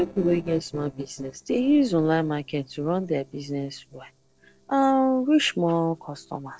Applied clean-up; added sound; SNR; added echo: neural separator model SepFormer DNS4.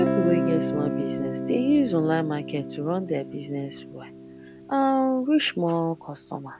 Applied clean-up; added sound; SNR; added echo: none; Guitar; 5 dB; none.